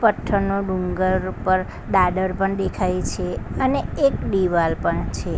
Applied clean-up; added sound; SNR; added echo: none; none; none; none.